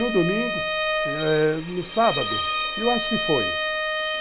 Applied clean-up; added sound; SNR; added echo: none; Bowed string instrument; 1 dB; none.